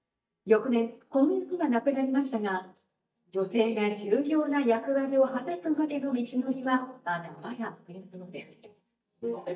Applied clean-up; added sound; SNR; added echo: neural mask model DeepFilterNet 3.